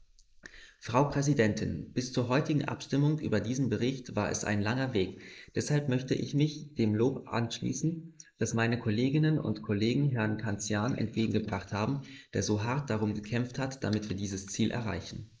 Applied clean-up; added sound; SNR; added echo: neural mask model Resemble Enhance denoiser.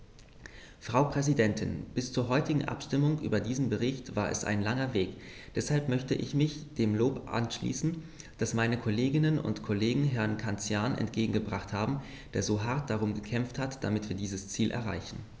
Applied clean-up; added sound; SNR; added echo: none; none; none; none.